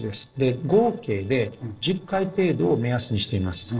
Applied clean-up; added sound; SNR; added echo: neural separator model SepFormer DNS4.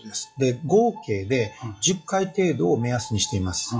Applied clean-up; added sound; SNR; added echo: classical method WPE with log-MMSE.